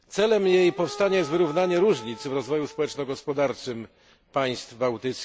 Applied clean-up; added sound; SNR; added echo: none; Wind instrument, woodwind instrument; 17 dB; none.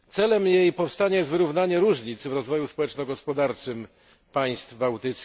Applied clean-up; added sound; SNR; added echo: none; none; none; none.